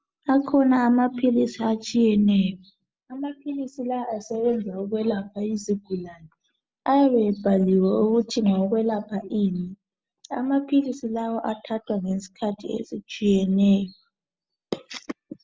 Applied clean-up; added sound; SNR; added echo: none; none; none; none.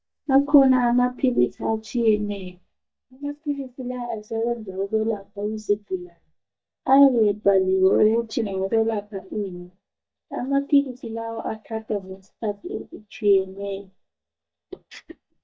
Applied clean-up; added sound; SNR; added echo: neural mask model DeepFilterNet 3.